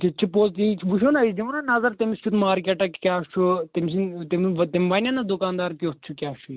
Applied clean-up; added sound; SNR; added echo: none; none; none; none.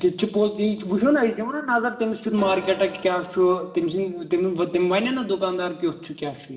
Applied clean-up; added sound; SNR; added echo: none; Organ; 18 dB; reverberation time 1.1 s.